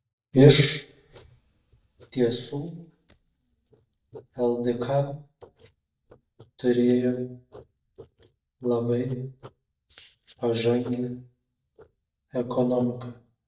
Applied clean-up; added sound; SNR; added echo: neural mask model DeepFilterNet 3.